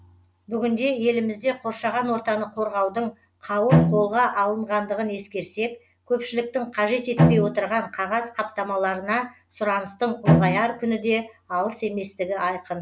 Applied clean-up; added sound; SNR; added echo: none; Bowed string instrument; -3 dB; none.